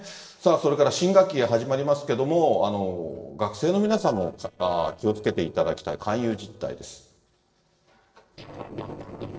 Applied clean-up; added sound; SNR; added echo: neural separator model SepFormer DNS4.